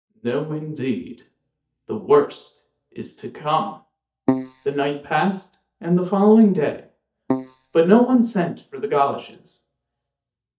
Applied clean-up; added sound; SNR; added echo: neural mask model DeepFilterNet 3.